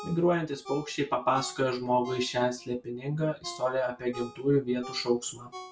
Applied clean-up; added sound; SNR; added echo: none; Ringtone; 18 dB; none.